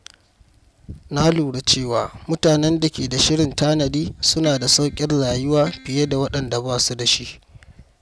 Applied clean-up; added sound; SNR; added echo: none; Keyboard (musical); 20 dB; none.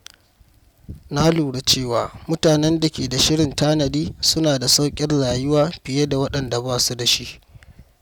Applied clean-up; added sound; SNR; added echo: none; none; none; none.